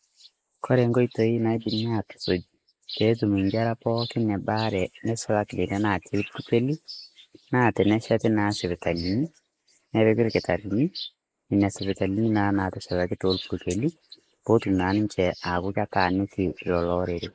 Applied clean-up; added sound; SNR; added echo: neural mask model Resemble Enhance denoiser.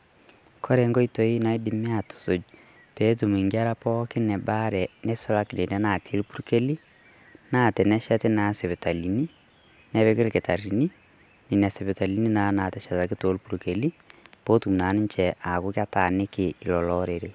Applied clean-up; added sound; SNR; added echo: none; none; none; none.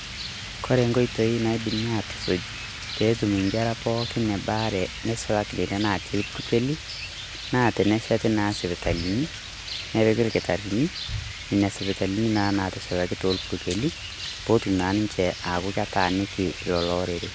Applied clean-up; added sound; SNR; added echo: none; Rain; 10 dB; none.